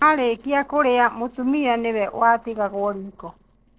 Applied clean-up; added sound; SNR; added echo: neural separator model SepFormer DNS4.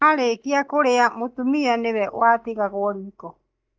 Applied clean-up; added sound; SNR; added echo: neural mask model DeepFilterNet 3.